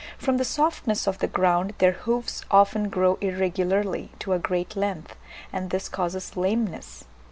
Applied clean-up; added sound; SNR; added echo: none; none; none; none.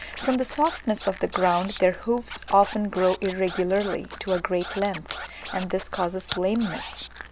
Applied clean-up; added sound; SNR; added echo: none; Scratching (performance technique) + Crushing; 11 dB; none.